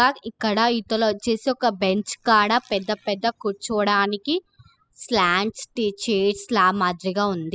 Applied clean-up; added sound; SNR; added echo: classical method spectral subtraction.